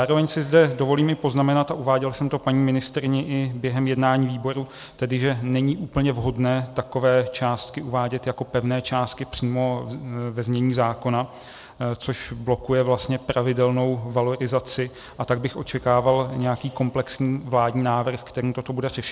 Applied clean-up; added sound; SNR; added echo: none; none; none; none.